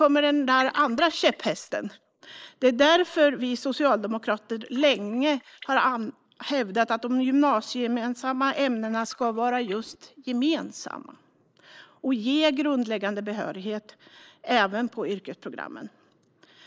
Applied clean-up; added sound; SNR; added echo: neural mask model Resemble Enhance denoiser.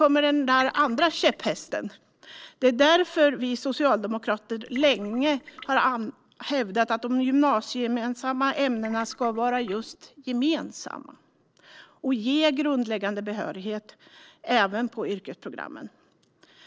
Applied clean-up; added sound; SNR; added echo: neural separator model SepFormer DNS4.